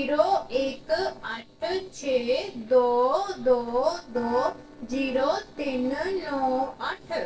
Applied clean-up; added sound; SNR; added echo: neural separator model SepFormer DNS4.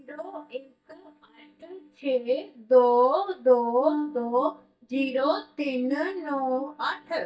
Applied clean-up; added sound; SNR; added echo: neural mask model DeepFilterNet 3.